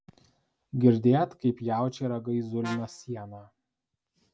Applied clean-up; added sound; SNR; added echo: none; Brass instrument; 16 dB; none.